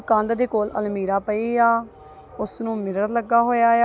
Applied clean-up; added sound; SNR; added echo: none; none; none; none.